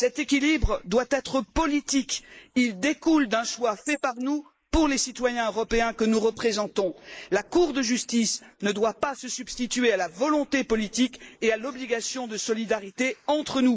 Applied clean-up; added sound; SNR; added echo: neural mask model Resemble Enhance denoiser.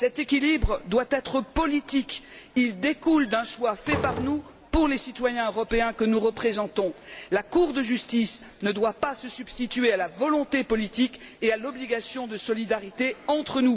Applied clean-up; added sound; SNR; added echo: none; Slam; 11 dB; none.